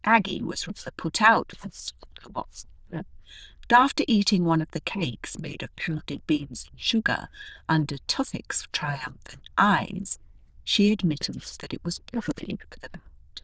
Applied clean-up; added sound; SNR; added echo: neural diffusion model UNIVERSE++.